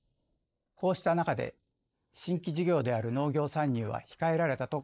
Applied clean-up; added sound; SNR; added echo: neural mask model Resemble Enhance denoiser.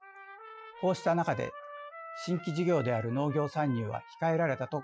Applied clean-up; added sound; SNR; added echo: classical method Wiener filter.